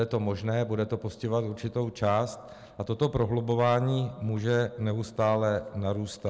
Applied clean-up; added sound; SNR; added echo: none; none; none; none.